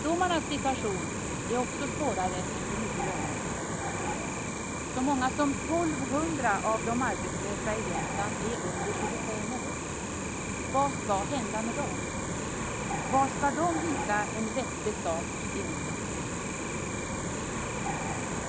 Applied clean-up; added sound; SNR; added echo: none; Cricket; 0 dB; none.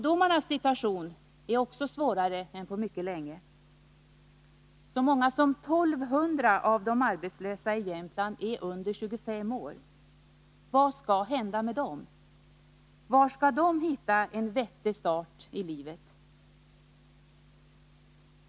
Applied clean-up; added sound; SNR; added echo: none; none; none; none.